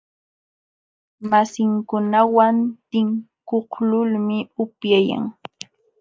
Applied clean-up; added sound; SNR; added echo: neural mask model DeepFilterNet 3.